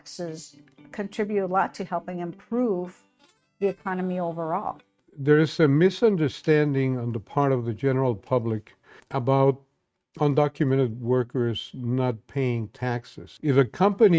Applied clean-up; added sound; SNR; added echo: neural mask model RNNoise.